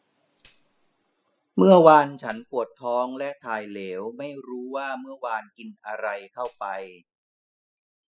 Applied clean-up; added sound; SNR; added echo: classical method spectral subtraction.